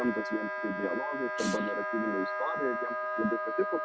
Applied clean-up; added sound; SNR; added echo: none; Wind instrument, woodwind instrument; 0 dB; none.